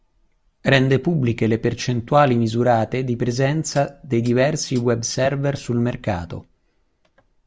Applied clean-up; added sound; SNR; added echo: none; Hi-hat; 19 dB; none.